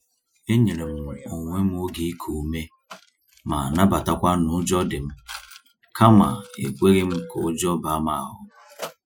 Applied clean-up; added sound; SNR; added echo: classical method Wiener filter.